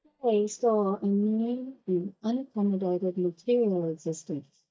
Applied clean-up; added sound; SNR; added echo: neural mask model DeepFilterNet 3.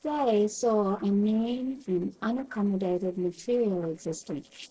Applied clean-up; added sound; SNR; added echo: neural separator model SepFormer DNS4.